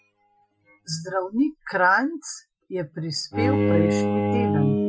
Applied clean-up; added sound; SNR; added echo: classical method Wiener filter.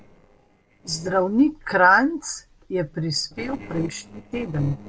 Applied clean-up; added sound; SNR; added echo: neural separator model SepFormer DNS4.